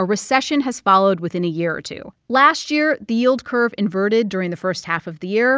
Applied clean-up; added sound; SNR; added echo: none; none; none; none.